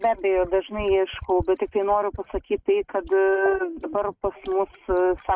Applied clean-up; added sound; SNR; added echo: neural mask model RNNoise.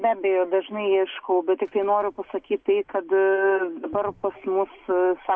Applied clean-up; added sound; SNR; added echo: none; none; none; none.